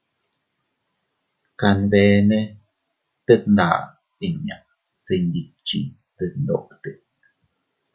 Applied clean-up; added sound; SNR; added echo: none; none; none; none.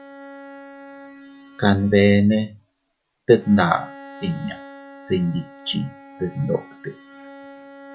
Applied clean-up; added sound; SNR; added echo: none; Bowed string instrument; 19 dB; none.